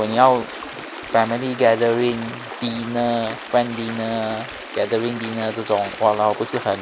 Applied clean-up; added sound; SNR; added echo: none; Stream; 12 dB; none.